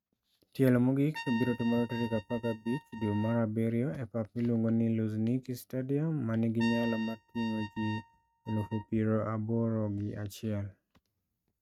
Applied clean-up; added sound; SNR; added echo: neural mask model RNNoise.